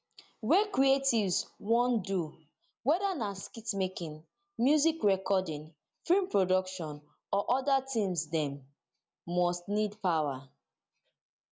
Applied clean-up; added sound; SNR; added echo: none; none; none; none.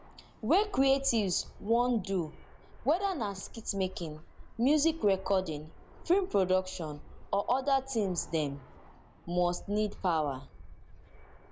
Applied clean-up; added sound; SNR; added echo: none; Fixed-wing aircraft, airplane; 15 dB; none.